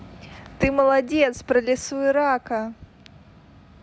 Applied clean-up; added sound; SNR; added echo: none; none; none; none.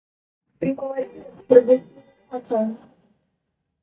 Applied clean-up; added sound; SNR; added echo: neural mask model DeepFilterNet 3.